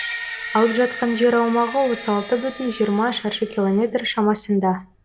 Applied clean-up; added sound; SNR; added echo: none; Screech; 13 dB; none.